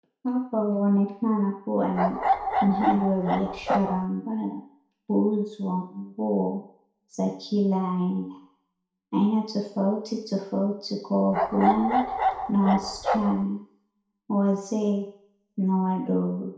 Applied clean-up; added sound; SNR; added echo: none; Bark; 0 dB; reverberation time 0.6 s.